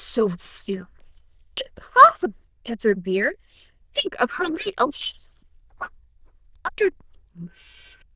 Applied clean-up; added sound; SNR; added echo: neural diffusion model UNIVERSE++.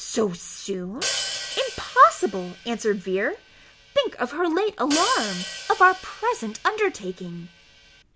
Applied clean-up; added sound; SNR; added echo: none; Hi-hat; 10 dB; none.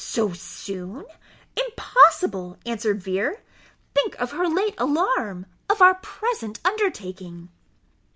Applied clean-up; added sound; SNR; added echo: none; none; none; none.